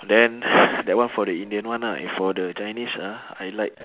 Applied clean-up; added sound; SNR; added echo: none; none; none; none.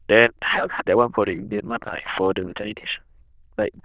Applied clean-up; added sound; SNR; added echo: neural diffusion model UNIVERSE++.